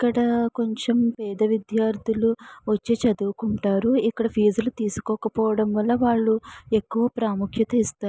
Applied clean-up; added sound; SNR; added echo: none; none; none; none.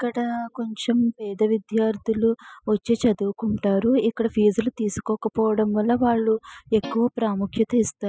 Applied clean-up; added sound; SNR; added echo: classical method spectral subtraction.